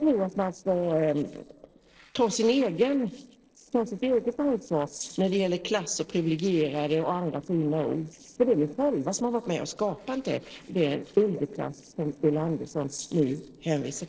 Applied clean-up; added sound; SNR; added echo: neural separator model SepFormer DNS4.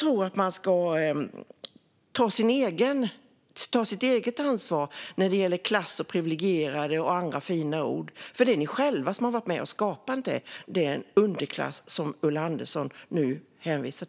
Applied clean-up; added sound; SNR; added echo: none; none; none; none.